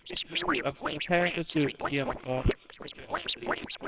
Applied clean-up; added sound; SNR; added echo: neural separator model SepFormer WHAMR!.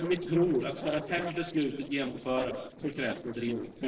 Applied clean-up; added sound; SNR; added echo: neural separator model SepFormer DNS4.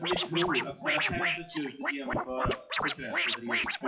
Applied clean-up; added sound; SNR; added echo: classical method WPE with log-MMSE.